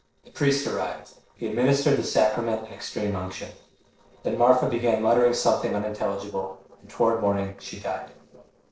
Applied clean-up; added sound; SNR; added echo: neural separator model SepFormer DNS4.